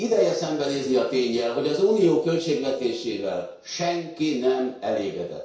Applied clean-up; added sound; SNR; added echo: neural separator model SepFormer DNS4.